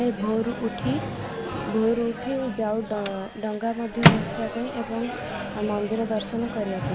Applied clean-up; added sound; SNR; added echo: none; Microwave oven; 1 dB; none.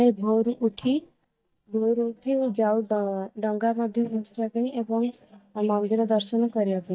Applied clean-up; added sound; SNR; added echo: neural mask model DeepFilterNet 3.